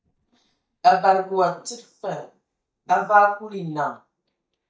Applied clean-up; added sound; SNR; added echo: neural mask model DeepFilterNet 3.